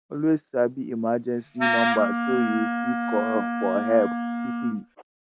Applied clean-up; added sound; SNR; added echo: none; Wind instrument, woodwind instrument; 0 dB; none.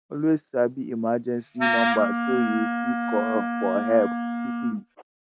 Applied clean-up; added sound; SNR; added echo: neural mask model RNNoise.